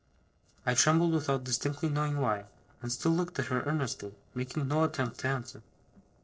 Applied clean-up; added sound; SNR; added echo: neural separator model SepFormer DNS4.